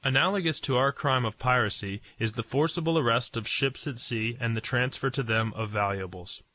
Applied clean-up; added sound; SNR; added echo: none; none; none; none.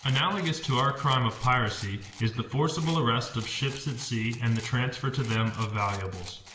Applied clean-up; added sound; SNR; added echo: none; Rattle; 20 dB; reverberation time 1.5 s.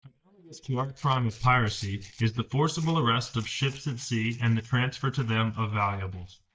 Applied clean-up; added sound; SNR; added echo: neural mask model DeepFilterNet 3.